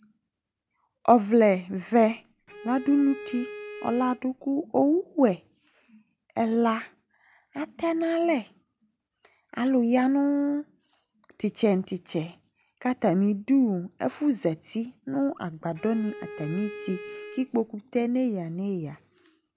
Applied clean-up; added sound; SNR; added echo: none; Bowed string instrument; 14 dB; none.